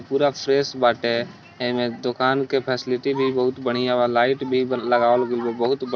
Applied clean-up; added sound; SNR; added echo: none; none; none; none.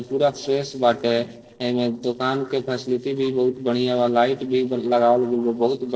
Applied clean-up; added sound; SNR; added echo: neural separator model SepFormer DNS4.